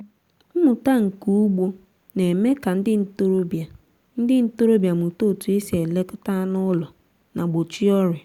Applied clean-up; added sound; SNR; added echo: none; none; none; none.